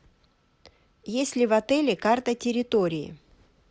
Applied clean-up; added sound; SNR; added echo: none; none; none; none.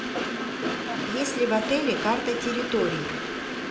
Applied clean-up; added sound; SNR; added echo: none; Train; 2 dB; reverberation time 0.4 s.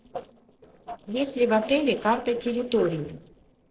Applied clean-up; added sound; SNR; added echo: neural separator model SepFormer DNS4.